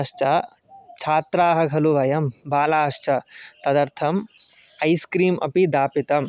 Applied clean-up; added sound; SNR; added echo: none; none; none; none.